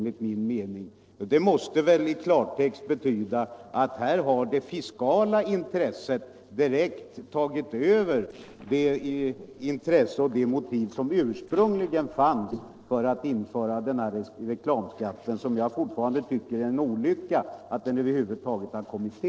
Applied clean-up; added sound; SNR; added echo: neural separator model SepFormer DNS4.